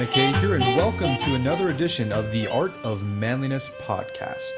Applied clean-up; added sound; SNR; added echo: none; Bowed string instrument; 13 dB; none.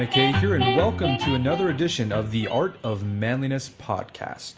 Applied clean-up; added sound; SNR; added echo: none; none; none; none.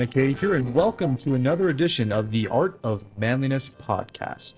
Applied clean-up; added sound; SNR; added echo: neural separator model SepFormer DNS4.